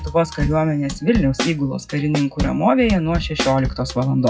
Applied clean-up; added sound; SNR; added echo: classical method WPE with log-MMSE.